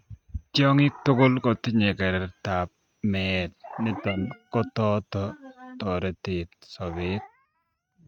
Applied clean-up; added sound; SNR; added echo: neural mask model RNNoise.